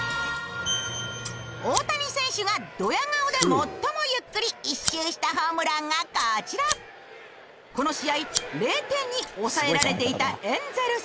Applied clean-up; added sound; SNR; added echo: none; Scissors; 11 dB; none.